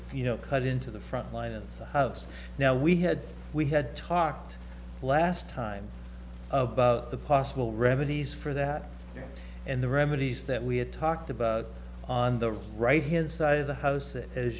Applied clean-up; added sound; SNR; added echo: none; none; none; none.